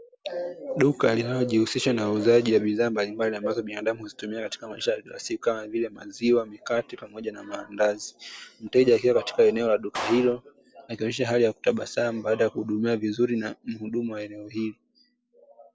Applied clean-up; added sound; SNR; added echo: none; Clapping; 13 dB; none.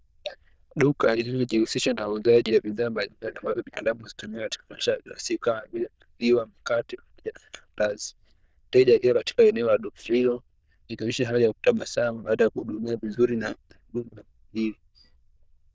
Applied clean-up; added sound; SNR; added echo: neural diffusion model UNIVERSE++.